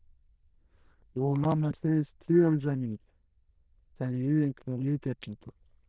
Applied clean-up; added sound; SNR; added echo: neural diffusion model UNIVERSE++.